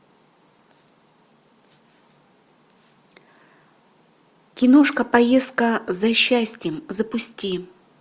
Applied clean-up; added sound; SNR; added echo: none; none; none; none.